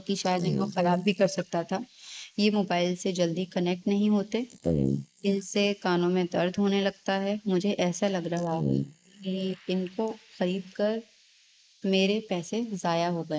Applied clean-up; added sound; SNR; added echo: neural mask model Resemble Enhance denoiser.